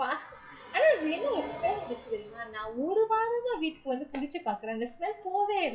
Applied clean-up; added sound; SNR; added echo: classical method WPE with log-MMSE.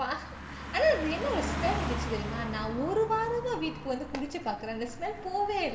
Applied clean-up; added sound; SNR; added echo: none; Car passing by; 6 dB; reverberation time 1.8 s.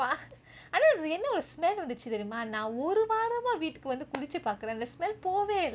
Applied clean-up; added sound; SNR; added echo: none; none; none; none.